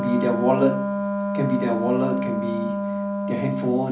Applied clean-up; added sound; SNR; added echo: none; Wind instrument, woodwind instrument; 1 dB; reverberation time 0.4 s.